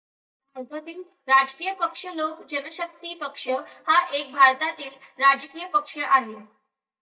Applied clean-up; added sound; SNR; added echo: neural mask model DeepFilterNet 3.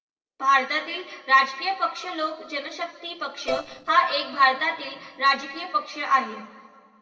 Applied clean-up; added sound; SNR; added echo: neural separator model SepFormer DNS4.